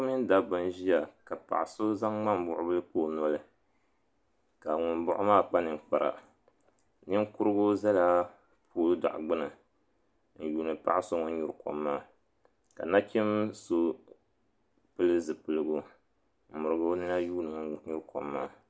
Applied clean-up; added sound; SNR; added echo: none; none; none; none.